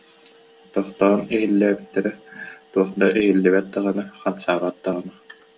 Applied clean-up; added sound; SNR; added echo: none; none; none; none.